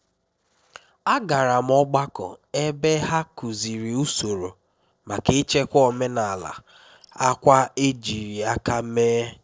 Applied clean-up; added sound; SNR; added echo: neural separator model SepFormer DNS4.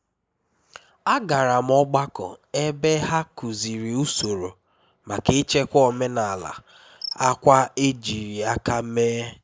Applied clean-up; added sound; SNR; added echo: neural mask model Resemble Enhance denoiser.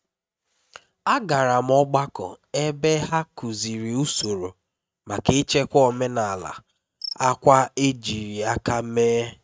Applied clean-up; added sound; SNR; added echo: neural mask model RNNoise.